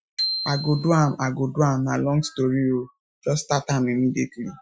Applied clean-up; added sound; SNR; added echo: classical method Wiener filter.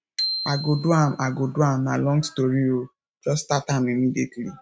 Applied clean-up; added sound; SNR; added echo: neural mask model RNNoise.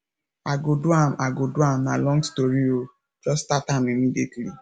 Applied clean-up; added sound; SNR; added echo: none; none; none; none.